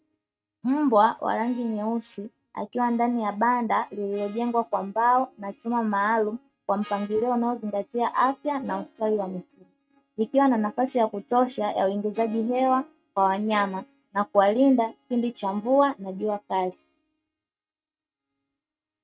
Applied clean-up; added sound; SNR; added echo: neural mask model RNNoise.